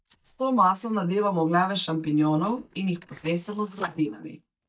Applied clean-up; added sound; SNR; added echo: neural mask model DeepFilterNet 3.